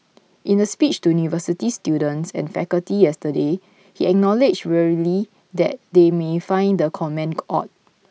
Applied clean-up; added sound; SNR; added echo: none; none; none; none.